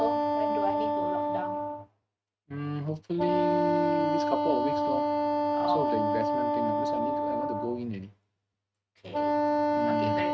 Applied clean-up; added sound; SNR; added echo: neural mask model RNNoise.